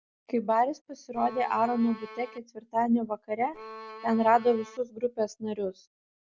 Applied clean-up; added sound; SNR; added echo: none; Bowed string instrument; 15 dB; none.